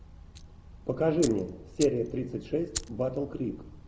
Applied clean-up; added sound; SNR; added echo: none; Fire; 13 dB; none.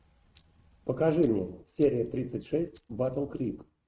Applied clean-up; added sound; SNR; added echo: neural mask model RNNoise.